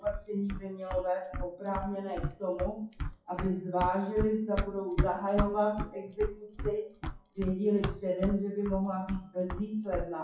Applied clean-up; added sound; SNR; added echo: classical method WPE with log-MMSE.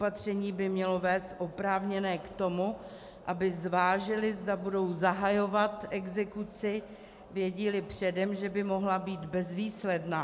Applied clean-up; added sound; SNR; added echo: none; none; none; none.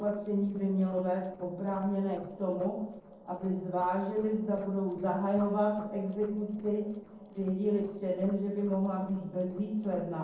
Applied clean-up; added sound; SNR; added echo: neural separator model SepFormer DNS4.